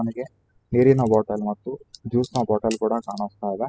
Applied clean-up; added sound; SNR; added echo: classical method spectral subtraction.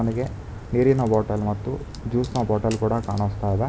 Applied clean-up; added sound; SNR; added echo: none; Crack; 15 dB; none.